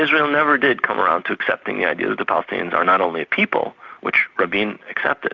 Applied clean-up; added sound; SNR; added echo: none; none; none; none.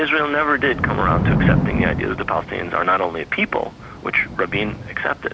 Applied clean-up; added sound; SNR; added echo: none; Thunder / Rain; 3 dB; none.